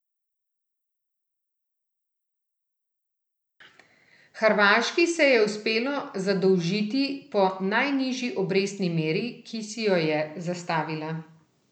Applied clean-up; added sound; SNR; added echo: none; none; none; none.